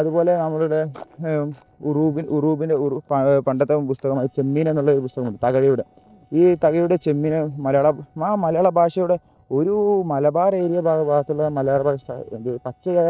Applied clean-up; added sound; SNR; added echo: neural separator model SepFormer DNS4.